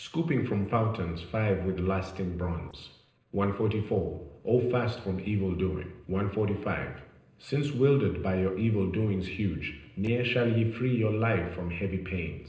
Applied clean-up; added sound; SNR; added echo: neural separator model SepFormer DNS4.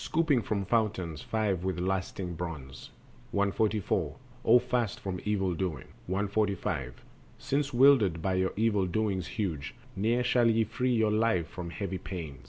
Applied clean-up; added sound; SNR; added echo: none; none; none; none.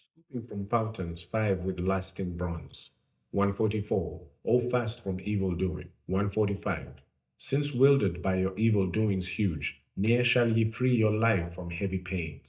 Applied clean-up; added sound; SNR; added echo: neural mask model DeepFilterNet 3.